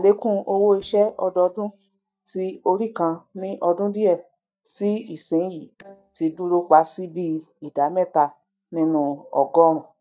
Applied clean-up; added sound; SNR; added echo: neural mask model DeepFilterNet 3.